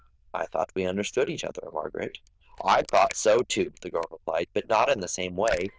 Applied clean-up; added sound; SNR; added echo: neural diffusion model UNIVERSE++.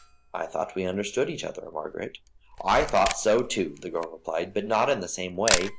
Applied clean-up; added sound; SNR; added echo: none; Camera; 8 dB; none.